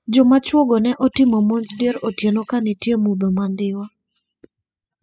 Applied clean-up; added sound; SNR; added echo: classical method spectral subtraction.